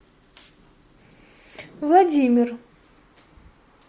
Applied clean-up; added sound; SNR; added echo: none; none; none; none.